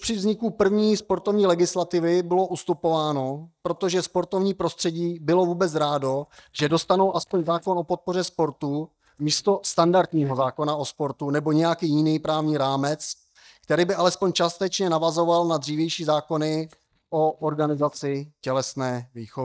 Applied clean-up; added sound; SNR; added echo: neural mask model DeepFilterNet 3.